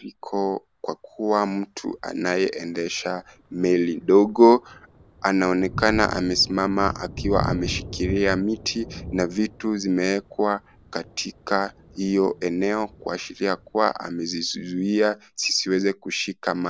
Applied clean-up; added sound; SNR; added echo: none; Thunder; 15 dB; none.